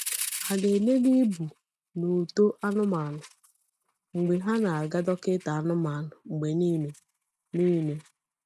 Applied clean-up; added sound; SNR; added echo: neural mask model RNNoise.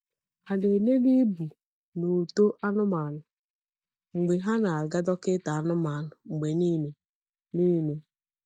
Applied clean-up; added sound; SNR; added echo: neural mask model DeepFilterNet 3.